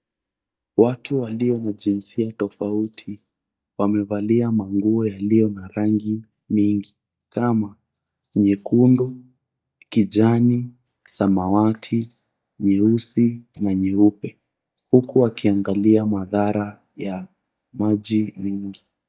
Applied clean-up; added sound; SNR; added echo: neural mask model DeepFilterNet 3.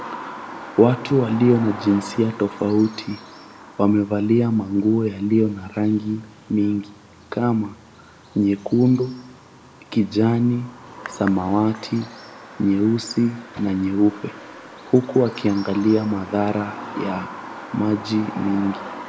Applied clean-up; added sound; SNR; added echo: none; Bird vocalization, bird call, bird song; 16 dB; reverberation time 0.6 s.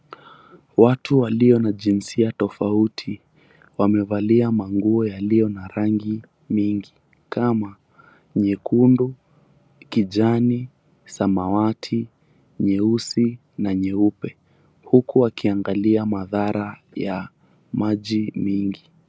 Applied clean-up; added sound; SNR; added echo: none; none; none; none.